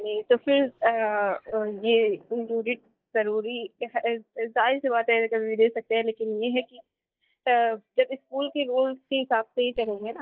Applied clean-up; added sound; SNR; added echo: neural mask model DeepFilterNet 3.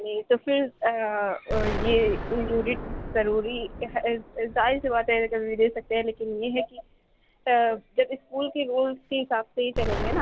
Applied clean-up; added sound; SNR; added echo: none; Explosion; 9 dB; none.